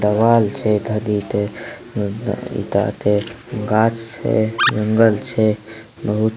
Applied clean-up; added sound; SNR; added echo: none; Animal; 5 dB; none.